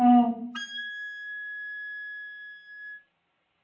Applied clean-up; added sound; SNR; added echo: none; Wind instrument, woodwind instrument; 10 dB; reverberation time 0.6 s.